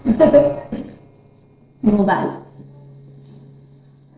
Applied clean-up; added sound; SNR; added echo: neural separator model SepFormer DNS4.